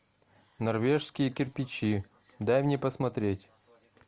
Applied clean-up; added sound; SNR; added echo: none; none; none; none.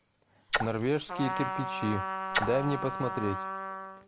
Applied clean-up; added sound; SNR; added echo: none; Trumpet + Splash, splatter; 2 dB; none.